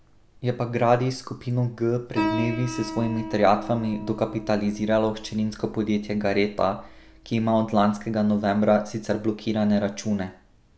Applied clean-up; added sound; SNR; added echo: none; Piano; 13 dB; none.